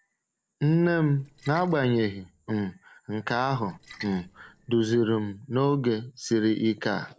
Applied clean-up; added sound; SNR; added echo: neural separator model SepFormer DNS4.